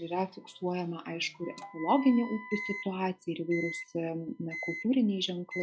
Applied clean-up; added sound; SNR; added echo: classical method log-MMSE.